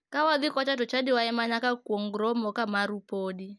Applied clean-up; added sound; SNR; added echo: none; none; none; none.